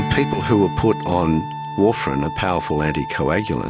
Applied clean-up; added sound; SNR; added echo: none; Wind instrument, woodwind instrument + Strum; 8 dB; none.